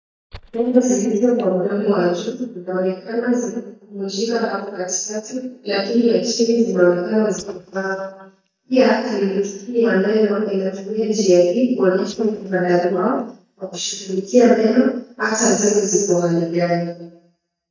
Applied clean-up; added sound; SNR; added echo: neural mask model DeepFilterNet 3.